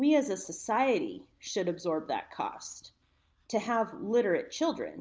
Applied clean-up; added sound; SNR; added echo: none; none; none; none.